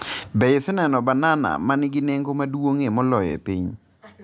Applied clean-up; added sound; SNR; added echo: none; none; none; none.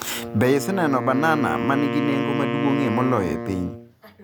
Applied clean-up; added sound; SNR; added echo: none; Wind instrument, woodwind instrument; 5 dB; none.